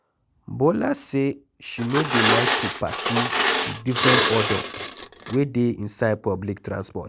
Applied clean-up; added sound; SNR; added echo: none; Glass; -4 dB; none.